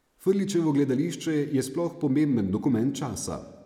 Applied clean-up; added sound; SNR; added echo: none; none; none; none.